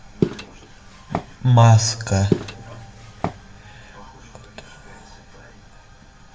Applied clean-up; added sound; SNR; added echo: none; Walk, footsteps; 6 dB; reverberation time 1.1 s.